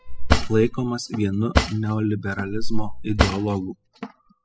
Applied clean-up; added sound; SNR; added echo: classical method spectral subtraction.